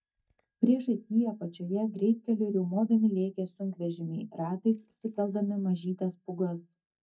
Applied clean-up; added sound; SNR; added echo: neural mask model DeepFilterNet 3.